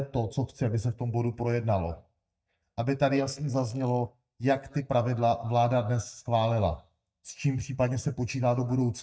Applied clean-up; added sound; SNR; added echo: neural mask model DeepFilterNet 3.